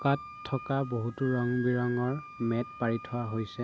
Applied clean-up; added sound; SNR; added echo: none; Wind instrument, woodwind instrument; 14 dB; none.